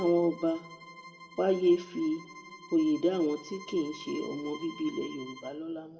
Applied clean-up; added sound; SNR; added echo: none; Bowed string instrument; 18 dB; reverberation time 1.7 s.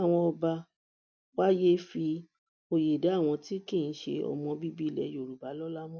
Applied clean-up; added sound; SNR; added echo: none; none; none; none.